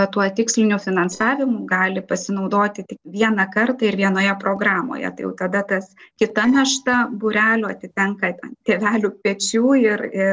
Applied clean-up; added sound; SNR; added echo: neural separator model SepFormer DNS4.